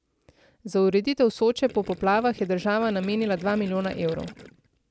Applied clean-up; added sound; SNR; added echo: none; Gurgling; 19 dB; none.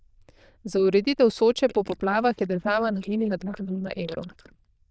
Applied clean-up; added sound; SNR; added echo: neural diffusion model UNIVERSE++.